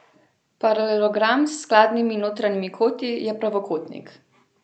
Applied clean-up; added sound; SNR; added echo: none; none; none; none.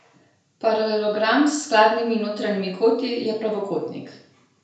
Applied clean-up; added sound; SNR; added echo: none; none; none; reverberation time 0.5 s.